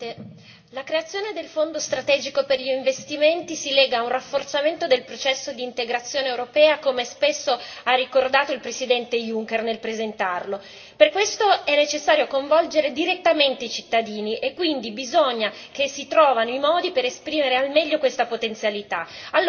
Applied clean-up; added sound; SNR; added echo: none; none; none; reverberation time 1.9 s.